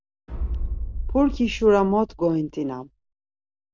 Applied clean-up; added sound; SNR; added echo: none; Boom; 6 dB; none.